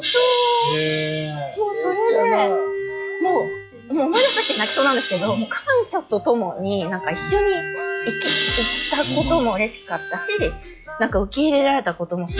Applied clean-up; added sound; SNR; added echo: classical method log-MMSE.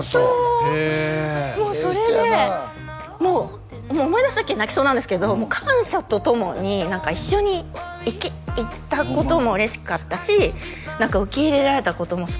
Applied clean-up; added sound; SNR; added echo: none; none; none; none.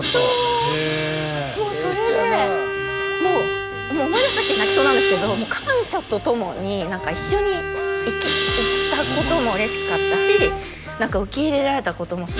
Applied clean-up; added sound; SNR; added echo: none; Bowed string instrument + Crash cymbal; 2 dB; none.